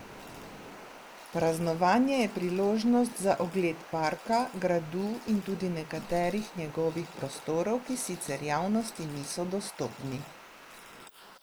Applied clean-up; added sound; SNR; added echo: neural mask model Resemble Enhance denoiser.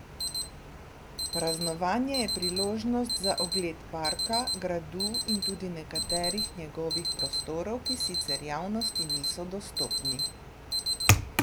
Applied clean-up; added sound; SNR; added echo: none; Alarm; -2 dB; none.